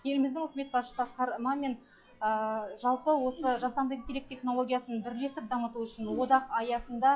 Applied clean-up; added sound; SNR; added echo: classical method log-MMSE.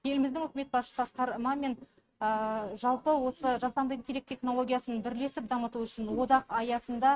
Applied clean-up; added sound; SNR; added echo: neural mask model RNNoise.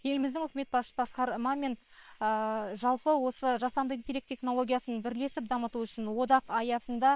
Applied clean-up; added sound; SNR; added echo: neural separator model SepFormer WHAM!.